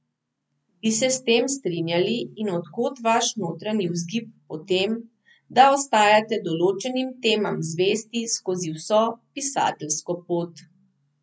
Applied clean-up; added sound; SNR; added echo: none; none; none; none.